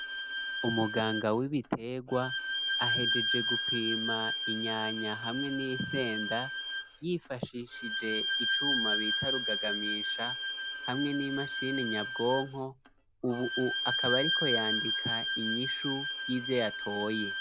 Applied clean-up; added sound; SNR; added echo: none; Bowed string instrument; -2 dB; none.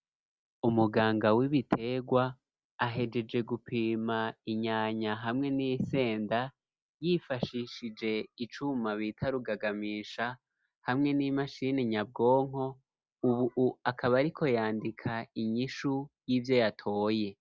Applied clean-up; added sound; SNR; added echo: none; none; none; none.